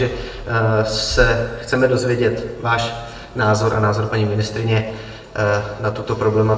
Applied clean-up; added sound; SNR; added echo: none; none; none; reverberation time 0.8 s.